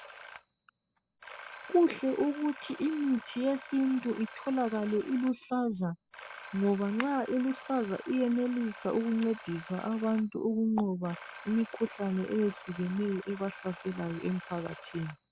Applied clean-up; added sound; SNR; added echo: none; Alarm; 14 dB; none.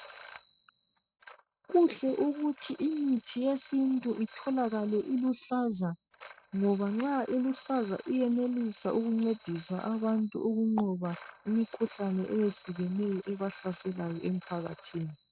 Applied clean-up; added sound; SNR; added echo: neural mask model RNNoise.